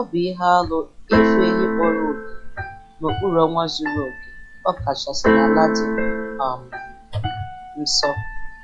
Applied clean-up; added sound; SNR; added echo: classical method log-MMSE.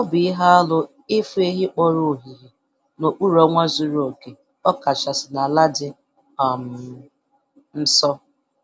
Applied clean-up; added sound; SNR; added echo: none; none; none; none.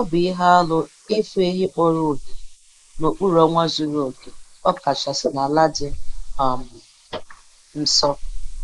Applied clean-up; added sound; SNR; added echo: neural mask model Resemble Enhance denoiser.